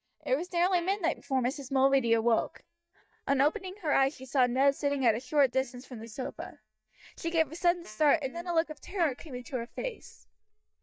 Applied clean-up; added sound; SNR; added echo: neural mask model DeepFilterNet 3.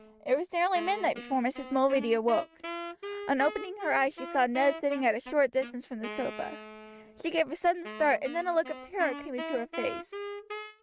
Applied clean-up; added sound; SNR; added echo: neural mask model RNNoise.